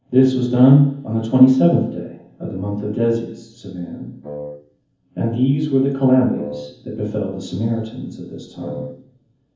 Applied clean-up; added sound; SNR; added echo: none; Wind instrument, woodwind instrument; 14 dB; reverberation time 0.7 s.